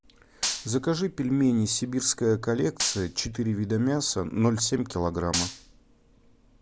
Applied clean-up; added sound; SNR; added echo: none; Gunshot, gunfire; 8 dB; none.